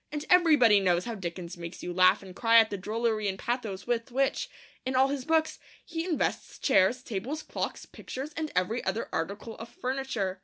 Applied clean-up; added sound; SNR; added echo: none; none; none; none.